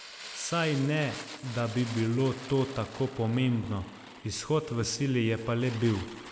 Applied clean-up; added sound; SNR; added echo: none; Whoosh, swoosh, swish + Fire; 15 dB; none.